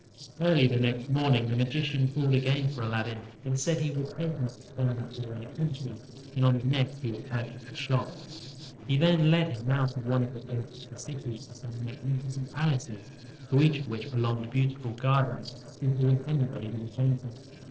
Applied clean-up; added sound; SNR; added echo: neural separator model SepFormer DNS4.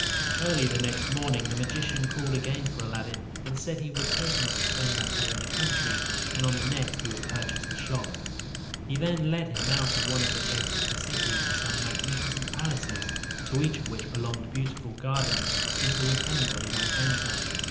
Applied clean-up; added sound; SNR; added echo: none; Bicycle; -1 dB; reverberation time 0.9 s.